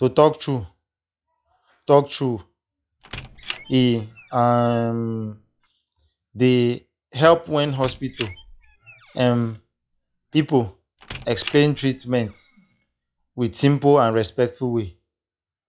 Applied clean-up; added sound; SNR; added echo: classical method log-MMSE.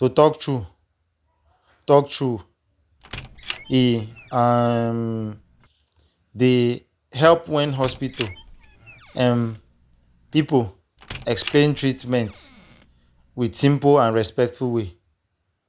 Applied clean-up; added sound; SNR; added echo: none; Squeak; 18 dB; none.